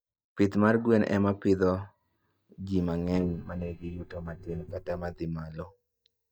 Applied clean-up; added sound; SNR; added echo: neural mask model DeepFilterNet 3.